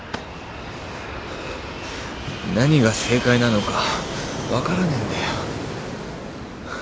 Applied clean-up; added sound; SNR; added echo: none; Fixed-wing aircraft, airplane; 6 dB; none.